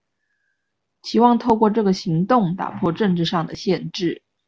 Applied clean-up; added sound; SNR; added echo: none; none; none; none.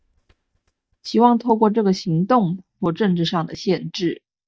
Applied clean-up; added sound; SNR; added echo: neural mask model DeepFilterNet 3.